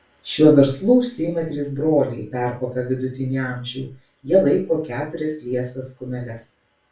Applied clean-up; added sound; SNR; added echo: none; none; none; reverberation time 0.2 s.